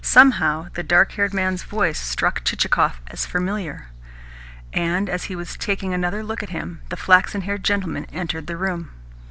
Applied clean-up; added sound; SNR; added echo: none; none; none; none.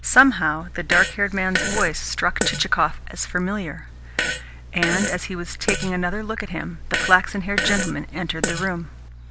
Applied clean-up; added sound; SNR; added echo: none; Fart; 5 dB; none.